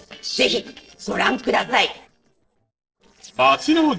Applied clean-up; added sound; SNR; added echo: neural separator model SepFormer DNS4.